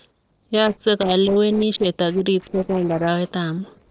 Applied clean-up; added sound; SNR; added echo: neural separator model SepFormer DNS4.